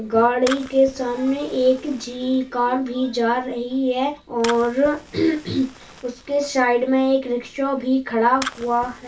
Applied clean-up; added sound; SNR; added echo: none; Fire; 18 dB; reverberation time 0.2 s.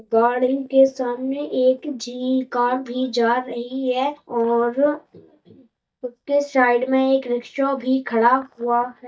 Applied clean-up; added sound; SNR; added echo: neural mask model DeepFilterNet 3.